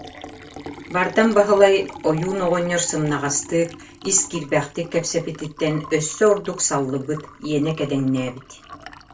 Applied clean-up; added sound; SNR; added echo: none; Liquid; 18 dB; reverberation time 0.2 s.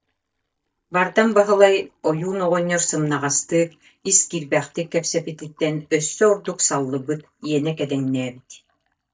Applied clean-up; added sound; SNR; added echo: neural mask model DeepFilterNet 3.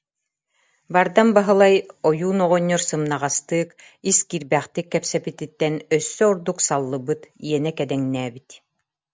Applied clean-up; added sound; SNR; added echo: none; none; none; none.